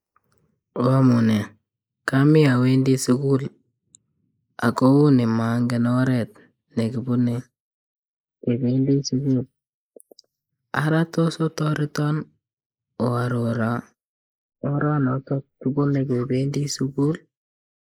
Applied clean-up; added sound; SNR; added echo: neural mask model Resemble Enhance denoiser.